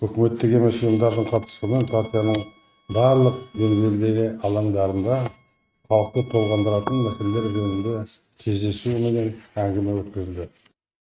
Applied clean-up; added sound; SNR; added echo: neural mask model RNNoise.